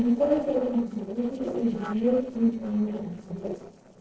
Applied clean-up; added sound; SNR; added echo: neural separator model SepFormer DNS4.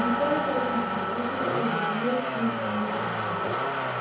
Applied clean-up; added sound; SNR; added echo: none; Motor vehicle (road); -2 dB; reverberation time 0.9 s.